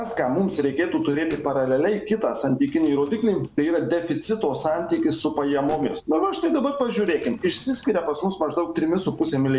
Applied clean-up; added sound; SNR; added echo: neural separator model SepFormer DNS4.